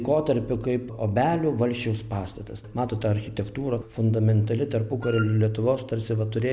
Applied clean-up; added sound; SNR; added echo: none; Wind instrument, woodwind instrument; 12 dB; none.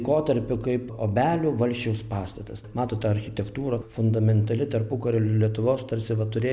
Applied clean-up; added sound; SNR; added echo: none; none; none; none.